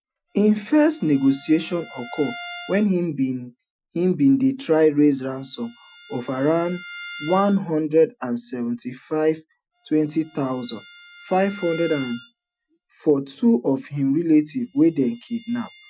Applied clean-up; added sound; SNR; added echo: classical method Wiener filter.